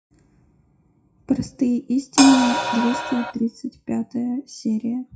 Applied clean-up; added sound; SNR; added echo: classical method WPE with log-MMSE.